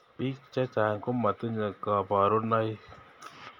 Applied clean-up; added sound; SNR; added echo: none; none; none; none.